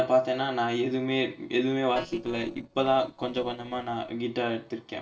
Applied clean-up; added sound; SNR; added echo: neural separator model SepFormer DNS4.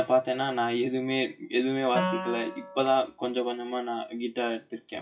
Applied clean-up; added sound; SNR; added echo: classical method WPE with log-MMSE.